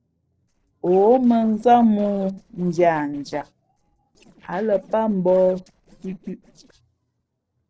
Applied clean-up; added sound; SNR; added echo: neural separator model SepFormer DNS4.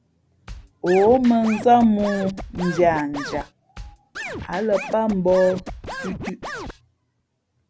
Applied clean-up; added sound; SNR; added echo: none; Scratching (performance technique); 12 dB; none.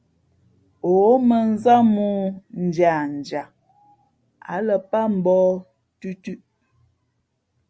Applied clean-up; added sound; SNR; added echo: none; none; none; none.